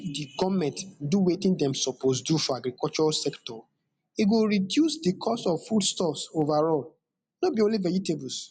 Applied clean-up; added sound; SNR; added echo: none; none; none; none.